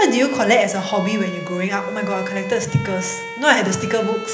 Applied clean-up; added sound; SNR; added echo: none; Bowed string instrument; 9 dB; reverberation time 0.8 s.